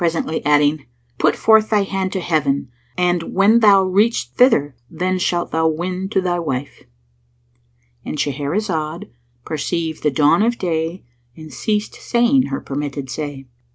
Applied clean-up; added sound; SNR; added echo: none; none; none; none.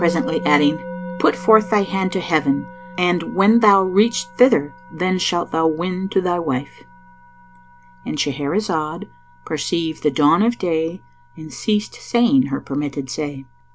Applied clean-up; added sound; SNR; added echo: none; Musical instrument; 15 dB; none.